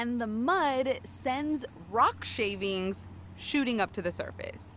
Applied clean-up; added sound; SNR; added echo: none; none; none; none.